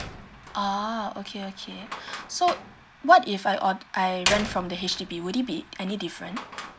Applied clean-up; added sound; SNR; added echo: none; Slam; 10 dB; none.